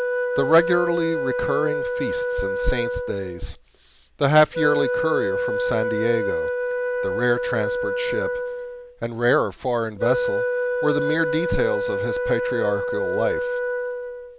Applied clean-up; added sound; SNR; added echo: none; Wind instrument, woodwind instrument; 0 dB; none.